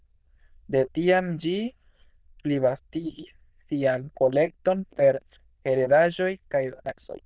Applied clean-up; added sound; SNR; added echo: neural diffusion model UNIVERSE++.